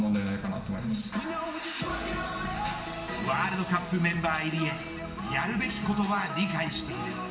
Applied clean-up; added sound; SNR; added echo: none; none; none; reverberation time 1.1 s.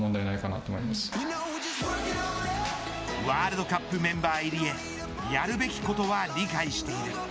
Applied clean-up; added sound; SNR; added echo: none; none; none; none.